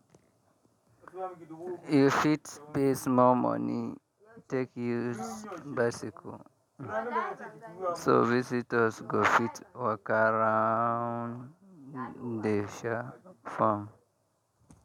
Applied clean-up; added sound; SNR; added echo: none; none; none; none.